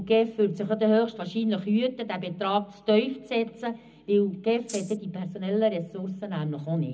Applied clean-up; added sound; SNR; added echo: none; Rattle (instrument); 14 dB; reverberation time 0.4 s.